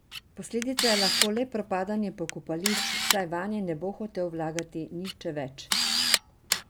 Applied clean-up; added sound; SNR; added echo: none; Camera; -1 dB; none.